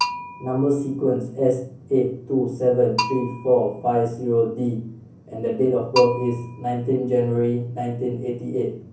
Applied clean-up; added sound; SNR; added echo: none; Bell; 12 dB; reverberation time 0.6 s.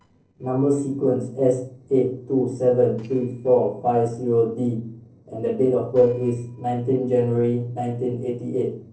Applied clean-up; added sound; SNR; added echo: neural separator model SepFormer DNS4.